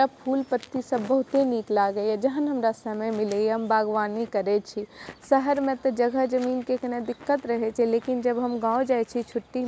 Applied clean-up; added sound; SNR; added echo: none; none; none; none.